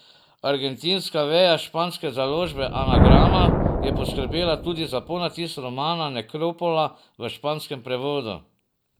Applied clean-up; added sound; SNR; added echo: none; Thunder; 0 dB; none.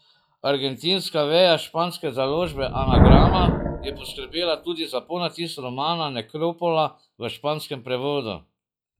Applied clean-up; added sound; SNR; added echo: classical method log-MMSE.